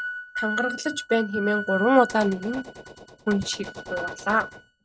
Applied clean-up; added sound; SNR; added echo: neural mask model RNNoise.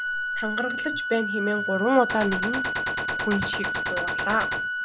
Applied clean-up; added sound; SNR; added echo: none; Organ + Gunshot, gunfire; 1 dB; none.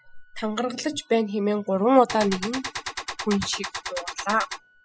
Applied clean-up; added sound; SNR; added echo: classical method spectral subtraction.